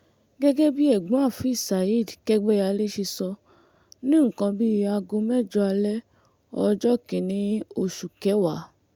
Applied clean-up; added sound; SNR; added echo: none; none; none; none.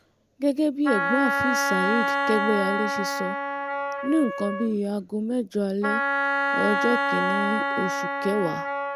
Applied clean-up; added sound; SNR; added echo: none; Wind instrument, woodwind instrument; 0 dB; none.